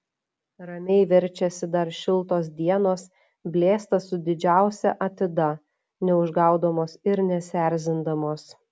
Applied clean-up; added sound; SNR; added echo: none; none; none; none.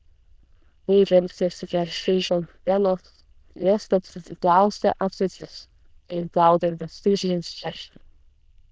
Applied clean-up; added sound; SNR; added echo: neural diffusion model UNIVERSE++.